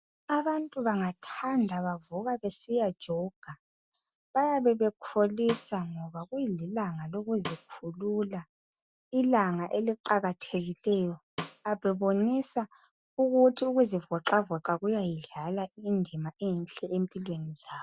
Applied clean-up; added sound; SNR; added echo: none; Snare drum; 13 dB; none.